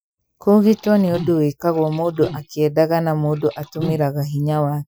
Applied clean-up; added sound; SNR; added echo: classical method Wiener filter.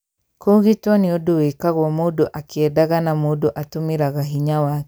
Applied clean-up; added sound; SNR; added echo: none; none; none; none.